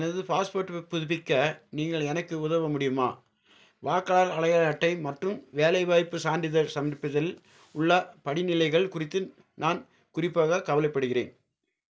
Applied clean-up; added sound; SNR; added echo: none; none; none; none.